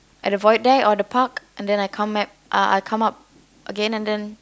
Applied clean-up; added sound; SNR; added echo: none; none; none; none.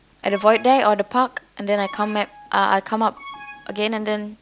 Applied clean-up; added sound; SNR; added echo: none; Alarm; 20 dB; none.